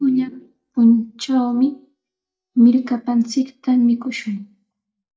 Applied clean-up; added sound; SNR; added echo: neural mask model DeepFilterNet 3.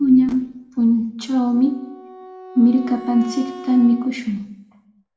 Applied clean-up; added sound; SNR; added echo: none; Wind instrument, woodwind instrument; 19 dB; reverberation time 0.7 s.